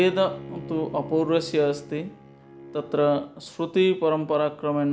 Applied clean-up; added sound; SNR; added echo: none; Bowed string instrument; 18 dB; none.